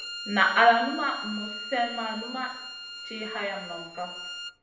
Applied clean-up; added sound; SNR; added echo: none; Bowed string instrument; 11 dB; reverberation time 0.7 s.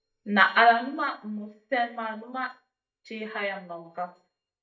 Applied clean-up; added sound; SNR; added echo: neural mask model DeepFilterNet 3.